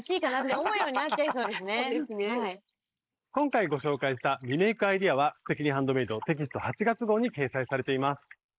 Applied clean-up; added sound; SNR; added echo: neural mask model Resemble Enhance denoiser.